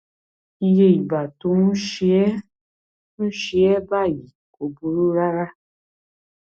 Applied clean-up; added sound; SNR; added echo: none; none; none; none.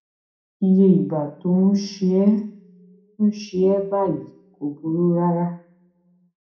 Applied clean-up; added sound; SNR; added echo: none; none; none; reverberation time 0.5 s.